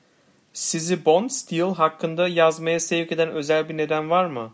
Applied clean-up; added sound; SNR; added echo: none; none; none; none.